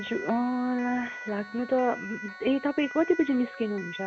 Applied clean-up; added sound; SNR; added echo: none; Siren; 13 dB; none.